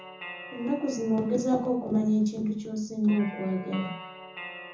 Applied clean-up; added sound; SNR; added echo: none; Guitar; 15 dB; reverberation time 0.5 s.